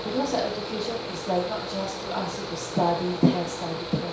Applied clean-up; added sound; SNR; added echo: none; Mechanical fan; 6 dB; reverberation time 0.6 s.